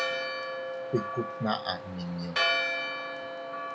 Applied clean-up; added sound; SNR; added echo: none; Church bell; -4 dB; none.